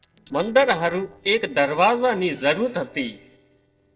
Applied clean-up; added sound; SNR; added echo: neural separator model SepFormer DNS4.